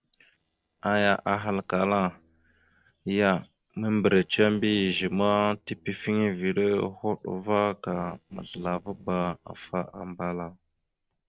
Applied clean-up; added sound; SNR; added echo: neural separator model SepFormer DNS4.